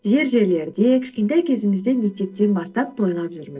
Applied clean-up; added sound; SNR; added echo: neural separator model SepFormer DNS4.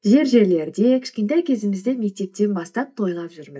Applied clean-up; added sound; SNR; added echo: neural mask model DeepFilterNet 3.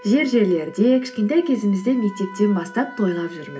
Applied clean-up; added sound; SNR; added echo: none; Wind instrument, woodwind instrument; 20 dB; reverberation time 0.4 s.